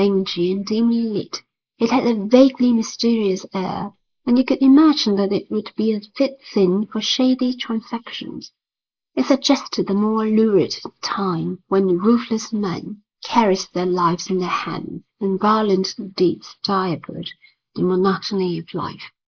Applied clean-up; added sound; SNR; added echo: neural mask model Resemble Enhance denoiser.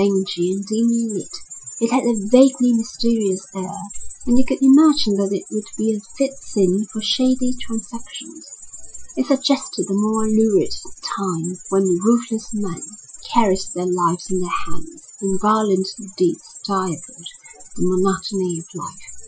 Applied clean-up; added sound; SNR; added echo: classical method Wiener filter.